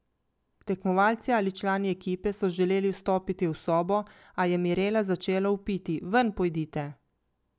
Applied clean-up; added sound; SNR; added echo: none; none; none; none.